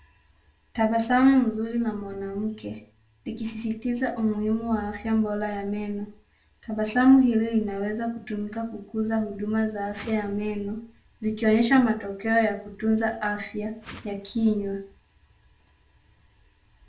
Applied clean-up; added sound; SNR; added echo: none; Whoosh, swoosh, swish; 18 dB; reverberation time 0.3 s.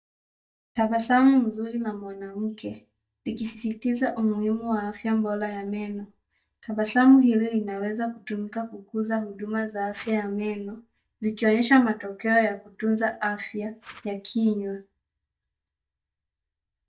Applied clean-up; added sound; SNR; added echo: neural mask model DeepFilterNet 3.